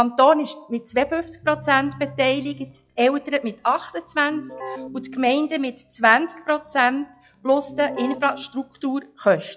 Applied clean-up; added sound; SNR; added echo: classical method log-MMSE.